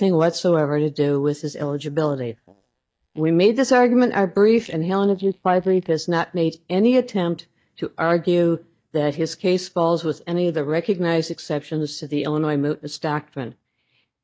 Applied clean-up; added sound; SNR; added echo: neural mask model DeepFilterNet 3.